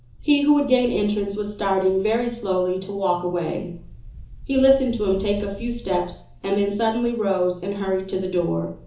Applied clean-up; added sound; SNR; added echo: none; Wind; 18 dB; reverberation time 0.7 s.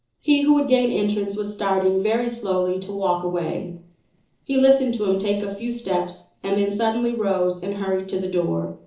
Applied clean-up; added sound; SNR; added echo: neural separator model SepFormer DNS4.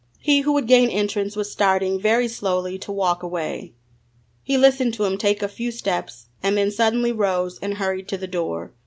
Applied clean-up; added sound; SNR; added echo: none; none; none; none.